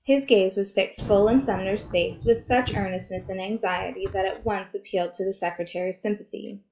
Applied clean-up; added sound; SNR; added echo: classical method log-MMSE.